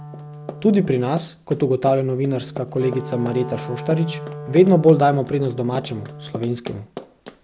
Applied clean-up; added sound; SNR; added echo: none; Wind instrument, woodwind instrument + Run; 13 dB; none.